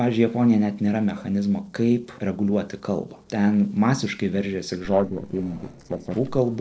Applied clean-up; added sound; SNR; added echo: neural separator model SepFormer DNS4.